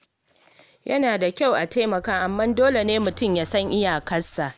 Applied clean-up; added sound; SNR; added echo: none; Livestock, farm animals, working animals; 20 dB; none.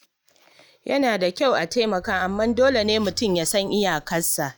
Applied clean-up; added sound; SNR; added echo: classical method log-MMSE.